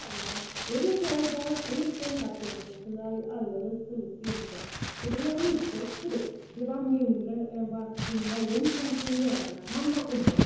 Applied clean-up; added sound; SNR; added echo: none; Crumpling, crinkling; 5 dB; reverberation time 0.9 s.